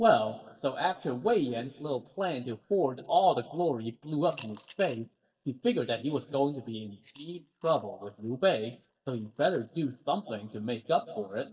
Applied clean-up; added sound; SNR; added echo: neural mask model DeepFilterNet 3.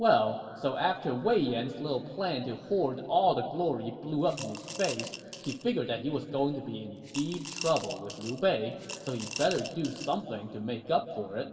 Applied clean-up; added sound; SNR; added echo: none; Coin (dropping) / Glass; 12 dB; reverberation time 2.2 s.